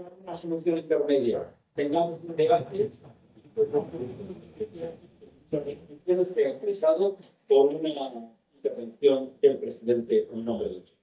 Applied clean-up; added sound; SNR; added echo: neural mask model DeepFilterNet 3.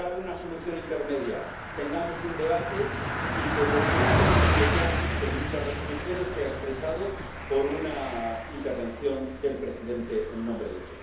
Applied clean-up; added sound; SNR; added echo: none; Car passing by; -1 dB; reverberation time 2.2 s.